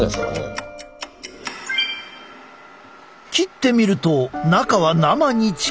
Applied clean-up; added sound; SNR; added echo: none; none; none; none.